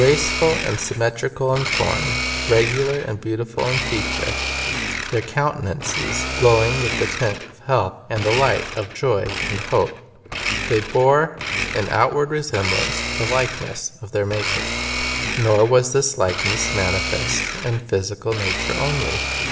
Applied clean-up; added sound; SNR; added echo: none; Domestic sounds, home sounds; 4 dB; reverberation time 1.7 s.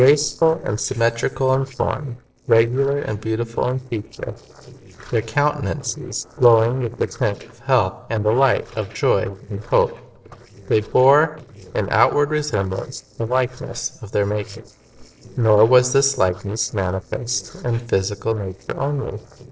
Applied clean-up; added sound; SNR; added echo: neural separator model SepFormer DNS4.